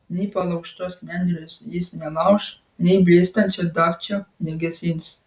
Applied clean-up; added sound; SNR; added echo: none; none; none; none.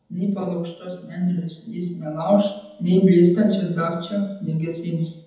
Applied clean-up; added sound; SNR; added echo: none; none; none; reverberation time 1.0 s.